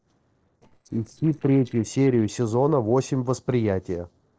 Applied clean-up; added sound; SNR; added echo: neural separator model SepFormer DNS4.